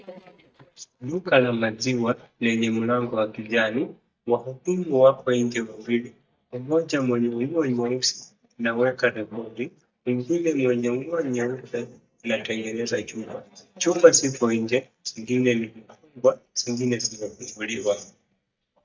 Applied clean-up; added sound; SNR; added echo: neural mask model DeepFilterNet 3.